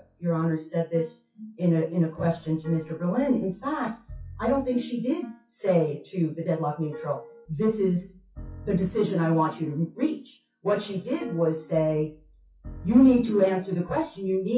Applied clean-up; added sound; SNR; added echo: classical method WPE with log-MMSE.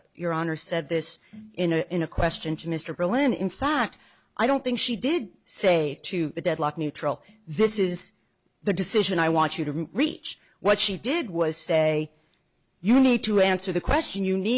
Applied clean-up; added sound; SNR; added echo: none; none; none; none.